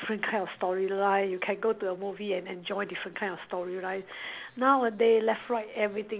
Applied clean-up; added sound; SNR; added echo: none; none; none; none.